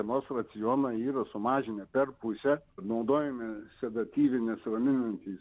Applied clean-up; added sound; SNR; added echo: none; none; none; none.